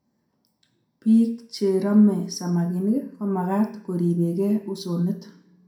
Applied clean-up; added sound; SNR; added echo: none; none; none; reverberation time 0.5 s.